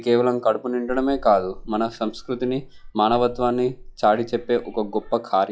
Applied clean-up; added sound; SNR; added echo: classical method log-MMSE.